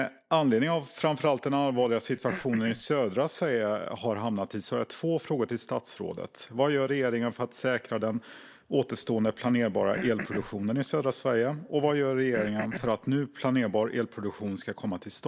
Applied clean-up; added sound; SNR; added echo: neural mask model DeepFilterNet 3.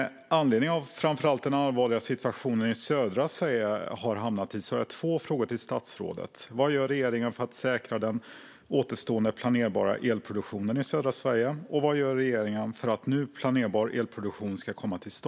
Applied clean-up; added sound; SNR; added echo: none; none; none; none.